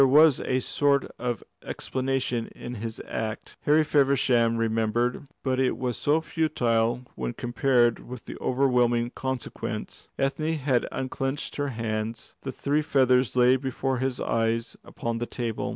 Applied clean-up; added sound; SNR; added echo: none; none; none; none.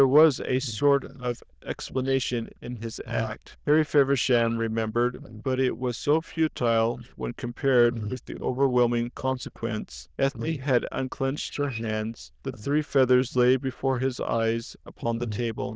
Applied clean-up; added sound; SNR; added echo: neural diffusion model UNIVERSE++.